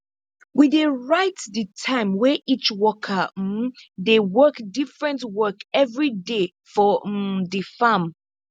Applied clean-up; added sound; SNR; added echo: none; none; none; none.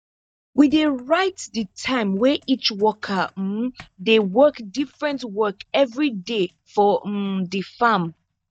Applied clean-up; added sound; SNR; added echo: neural mask model DeepFilterNet 3.